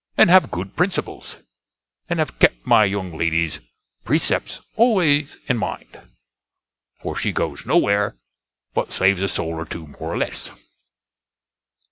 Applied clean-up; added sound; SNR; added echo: none; none; none; none.